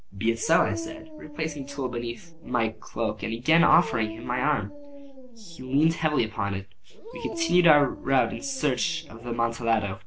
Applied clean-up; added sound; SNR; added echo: none; Dog; 14 dB; none.